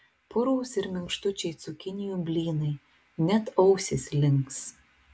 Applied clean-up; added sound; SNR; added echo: none; none; none; none.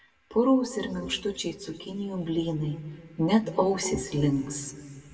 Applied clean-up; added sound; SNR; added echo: none; none; none; reverberation time 1.6 s.